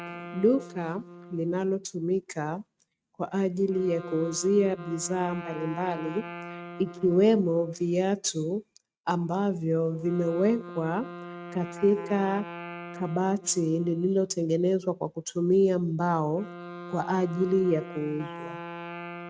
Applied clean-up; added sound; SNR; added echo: neural mask model RNNoise.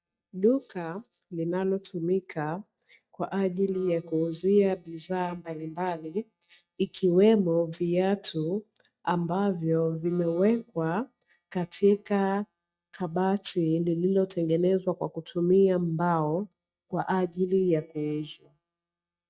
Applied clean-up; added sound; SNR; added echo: neural mask model DeepFilterNet 3.